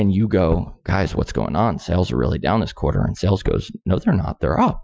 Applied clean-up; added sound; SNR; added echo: classical method Wiener filter.